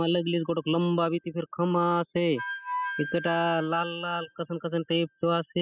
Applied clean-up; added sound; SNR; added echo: classical method spectral subtraction.